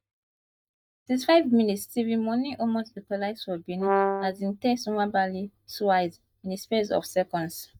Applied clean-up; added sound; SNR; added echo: neural mask model DeepFilterNet 3.